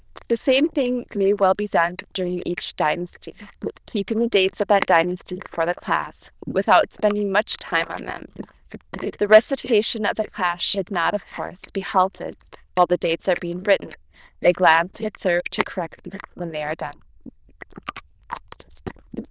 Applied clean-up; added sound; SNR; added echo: neural diffusion model UNIVERSE++.